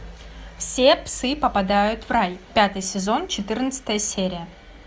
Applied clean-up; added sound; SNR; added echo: none; none; none; none.